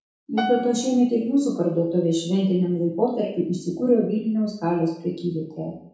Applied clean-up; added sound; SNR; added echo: none; Piano; 10 dB; reverberation time 0.5 s.